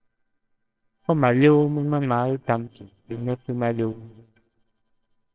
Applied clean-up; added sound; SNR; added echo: neural separator model SepFormer WHAMR!.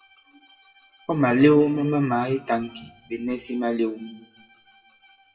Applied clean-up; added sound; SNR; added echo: classical method WPE with log-MMSE.